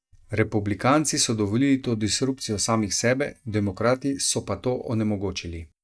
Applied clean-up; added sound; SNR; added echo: neural mask model DeepFilterNet 3.